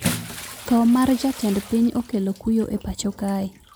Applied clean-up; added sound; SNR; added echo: none; Bathtub (filling or washing) / Splash, splatter; 12 dB; none.